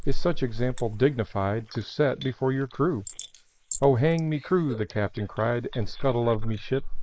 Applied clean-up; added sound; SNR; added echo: neural mask model Resemble Enhance denoiser.